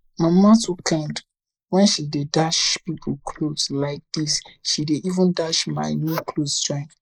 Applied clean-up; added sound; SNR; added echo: neural mask model Resemble Enhance denoiser.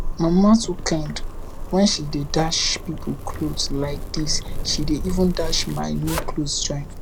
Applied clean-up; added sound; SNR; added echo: none; Zipper (clothing); 4 dB; none.